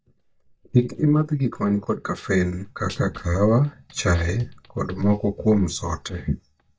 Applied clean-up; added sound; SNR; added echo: neural mask model DeepFilterNet 3.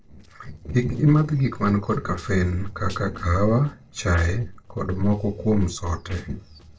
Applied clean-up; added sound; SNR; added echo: neural separator model SepFormer DNS4.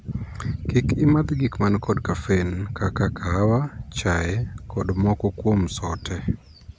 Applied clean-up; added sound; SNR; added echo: none; none; none; none.